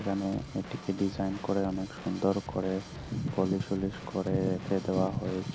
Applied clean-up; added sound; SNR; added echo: none; Drum / Drum kit; 13 dB; none.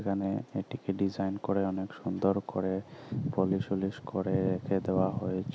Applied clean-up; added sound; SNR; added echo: none; none; none; none.